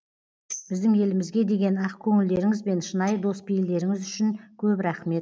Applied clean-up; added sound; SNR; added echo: neural mask model DeepFilterNet 3.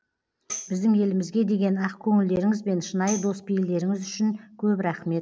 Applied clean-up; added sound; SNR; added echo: none; Tambourine; 17 dB; none.